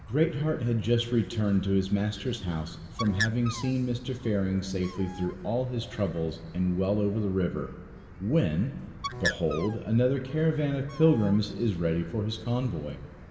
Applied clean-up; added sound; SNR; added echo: none; Bird; 14 dB; reverberation time 1.7 s.